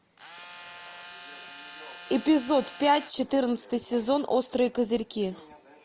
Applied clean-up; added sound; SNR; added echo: none; Tools; 15 dB; none.